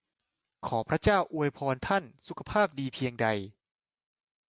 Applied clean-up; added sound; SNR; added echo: none; none; none; none.